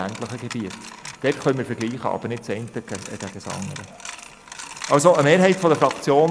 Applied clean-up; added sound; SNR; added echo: none; Coin (dropping); 16 dB; none.